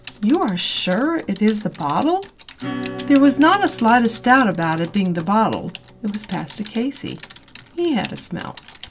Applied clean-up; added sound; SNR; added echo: none; Acoustic guitar / Strum + Typing; 16 dB; none.